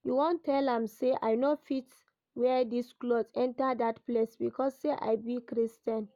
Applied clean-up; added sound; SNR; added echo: none; none; none; none.